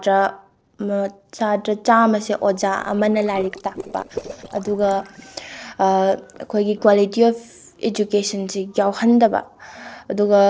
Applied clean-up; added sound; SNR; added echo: neural separator model SepFormer DNS4.